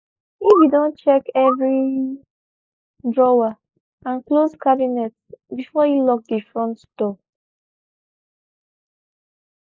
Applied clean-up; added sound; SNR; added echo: neural mask model Resemble Enhance denoiser.